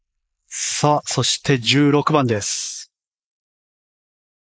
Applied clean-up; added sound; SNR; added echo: neural mask model Resemble Enhance denoiser.